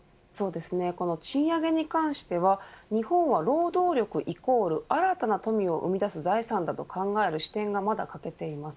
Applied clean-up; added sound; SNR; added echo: none; none; none; none.